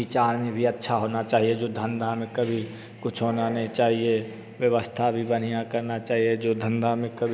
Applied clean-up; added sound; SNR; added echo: none; none; none; none.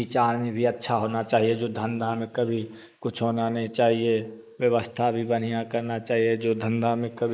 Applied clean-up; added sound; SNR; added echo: neural mask model Resemble Enhance denoiser.